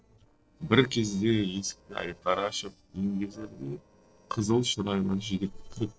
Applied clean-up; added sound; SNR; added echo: neural separator model SepFormer DNS4.